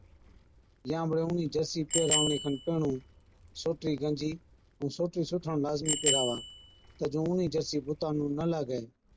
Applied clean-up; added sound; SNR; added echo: none; Bicycle bell; 5 dB; none.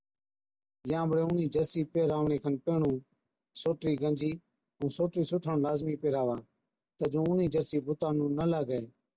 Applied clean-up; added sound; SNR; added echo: none; none; none; none.